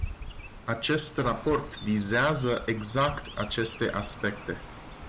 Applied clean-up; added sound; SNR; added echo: none; Chirp, tweet; 12 dB; none.